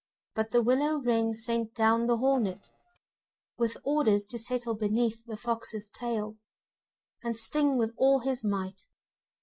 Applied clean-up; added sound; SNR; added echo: neural separator model SepFormer DNS4.